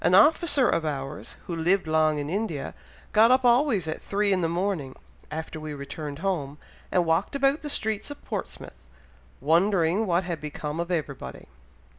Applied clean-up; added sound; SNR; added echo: none; none; none; none.